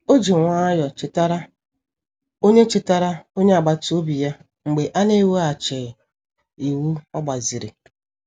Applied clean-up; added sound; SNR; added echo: none; none; none; none.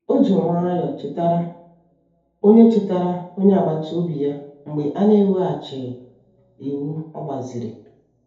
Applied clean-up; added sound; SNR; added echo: none; none; none; reverberation time 2.1 s.